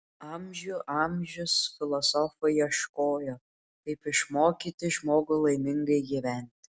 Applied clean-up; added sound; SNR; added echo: none; none; none; none.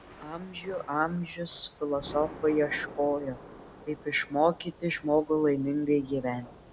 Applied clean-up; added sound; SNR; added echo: none; Thunder / Rain; 18 dB; none.